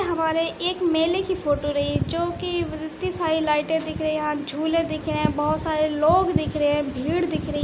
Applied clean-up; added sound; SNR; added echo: none; none; none; none.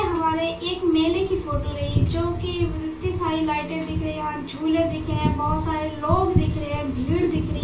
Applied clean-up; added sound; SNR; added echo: none; Tambourine; 20 dB; reverberation time 0.2 s.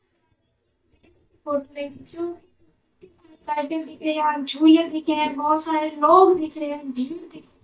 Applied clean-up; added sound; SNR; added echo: neural mask model DeepFilterNet 3.